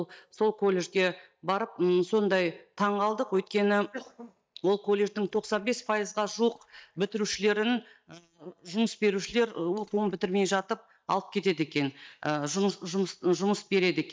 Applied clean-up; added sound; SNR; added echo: neural mask model DeepFilterNet 3.